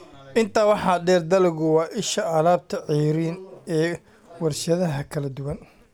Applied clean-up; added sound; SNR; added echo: none; none; none; none.